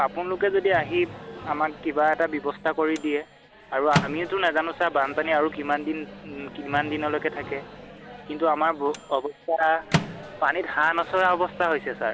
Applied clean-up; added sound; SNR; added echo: none; Microwave oven; 10 dB; none.